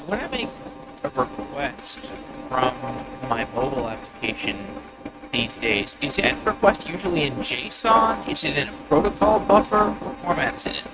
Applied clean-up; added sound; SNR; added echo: neural mask model RNNoise.